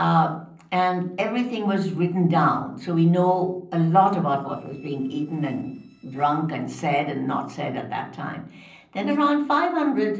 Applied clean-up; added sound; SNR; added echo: neural separator model SepFormer DNS4.